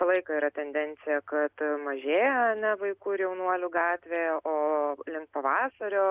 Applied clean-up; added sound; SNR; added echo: none; none; none; none.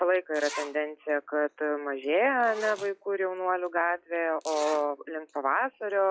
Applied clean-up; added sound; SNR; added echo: classical method log-MMSE.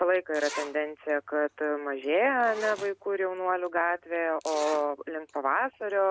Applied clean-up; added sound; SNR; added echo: none; Zipper (clothing); 17 dB; none.